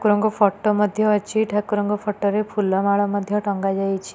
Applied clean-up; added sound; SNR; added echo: none; none; none; none.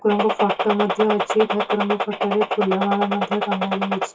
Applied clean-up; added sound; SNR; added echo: classical method WPE with log-MMSE.